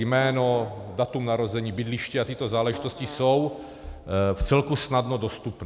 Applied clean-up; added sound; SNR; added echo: none; Fart; 17 dB; none.